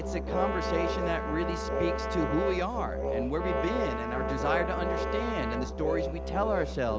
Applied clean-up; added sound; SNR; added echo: none; Musical instrument + Brass instrument; -1 dB; none.